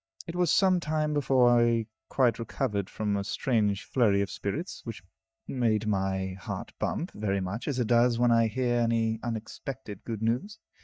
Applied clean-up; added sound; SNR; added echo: neural mask model DeepFilterNet 3.